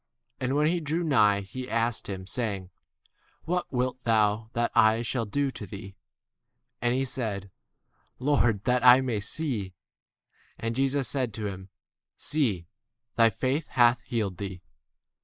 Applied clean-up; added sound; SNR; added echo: neural mask model Resemble Enhance denoiser.